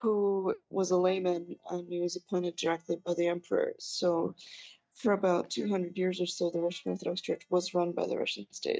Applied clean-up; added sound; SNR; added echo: neural mask model DeepFilterNet 3.